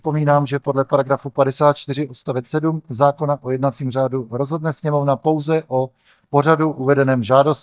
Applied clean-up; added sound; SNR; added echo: neural mask model DeepFilterNet 3.